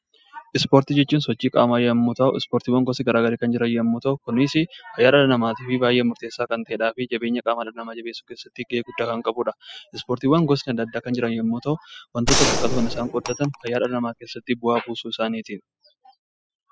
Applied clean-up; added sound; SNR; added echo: classical method spectral subtraction.